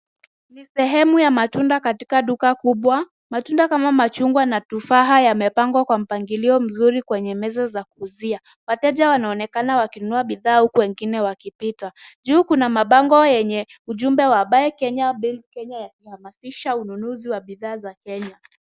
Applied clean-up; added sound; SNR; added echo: none; none; none; none.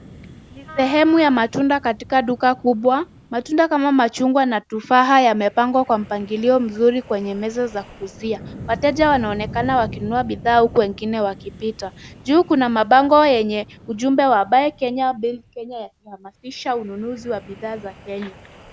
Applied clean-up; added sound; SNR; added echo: none; Wind instrument, woodwind instrument + Wind; 20 dB; none.